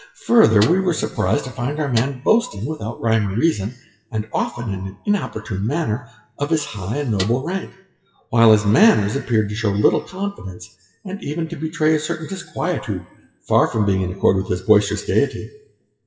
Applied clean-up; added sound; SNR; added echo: classical method WPE with log-MMSE.